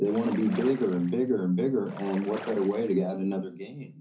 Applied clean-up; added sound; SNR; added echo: none; Splash, splatter; 16 dB; reverberation time 0.5 s.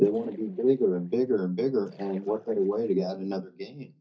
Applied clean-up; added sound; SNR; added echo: neural mask model DeepFilterNet 3.